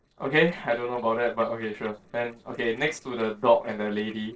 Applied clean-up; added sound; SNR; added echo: neural separator model SepFormer DNS4.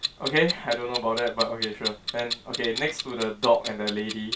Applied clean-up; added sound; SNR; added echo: none; Clock; 7 dB; reverberation time 0.2 s.